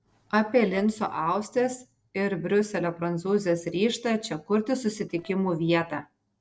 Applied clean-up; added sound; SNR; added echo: neural separator model SepFormer DNS4.